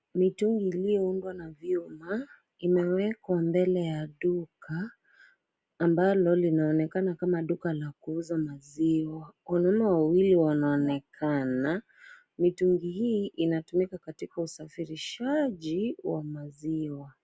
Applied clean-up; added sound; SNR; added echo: none; none; none; none.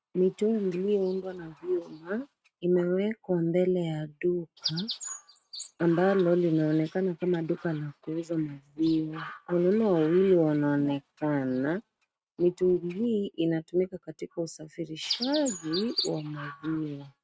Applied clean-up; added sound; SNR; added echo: neural mask model RNNoise.